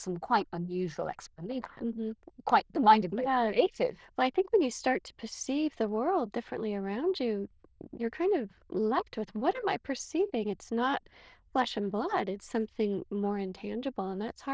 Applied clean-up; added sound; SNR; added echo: neural diffusion model UNIVERSE++.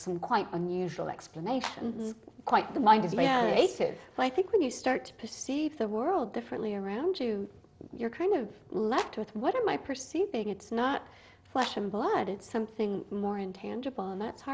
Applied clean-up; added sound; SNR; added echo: none; Clapping; 11 dB; none.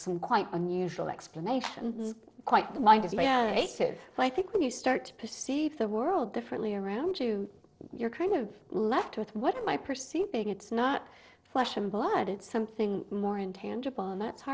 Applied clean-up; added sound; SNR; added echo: neural separator model SepFormer DNS4.